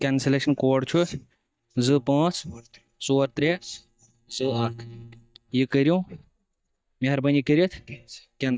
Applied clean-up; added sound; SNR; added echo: neural mask model DeepFilterNet 3.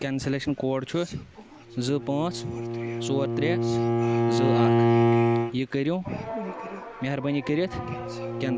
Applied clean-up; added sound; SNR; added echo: none; Bowed string instrument; -3 dB; none.